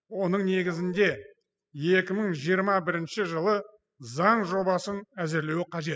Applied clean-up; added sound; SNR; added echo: classical method spectral subtraction.